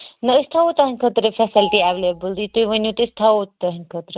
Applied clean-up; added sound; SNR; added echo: neural mask model RNNoise.